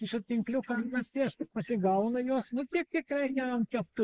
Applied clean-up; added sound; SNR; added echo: neural mask model Resemble Enhance denoiser.